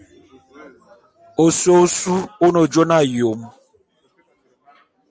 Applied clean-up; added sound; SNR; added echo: none; none; none; none.